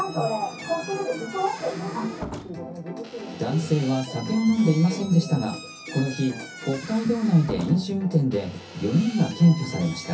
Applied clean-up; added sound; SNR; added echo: none; Squeak / Slam; 16 dB; reverberation time 0.3 s.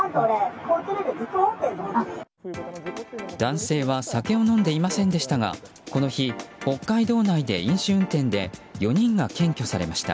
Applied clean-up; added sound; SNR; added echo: none; none; none; none.